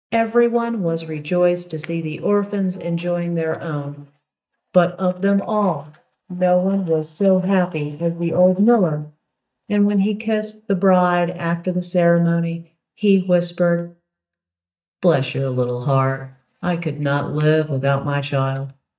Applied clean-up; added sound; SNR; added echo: neural mask model DeepFilterNet 3.